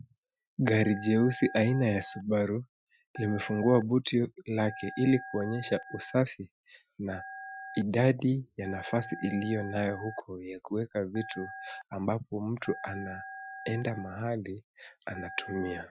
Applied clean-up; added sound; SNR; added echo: classical method Wiener filter.